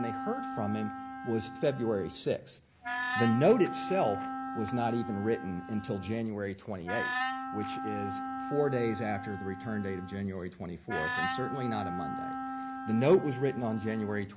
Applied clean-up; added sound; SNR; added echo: none; Wind instrument, woodwind instrument; 6 dB; none.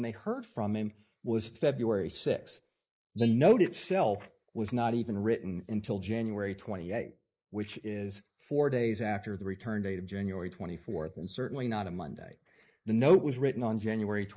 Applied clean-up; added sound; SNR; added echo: neural mask model Resemble Enhance denoiser.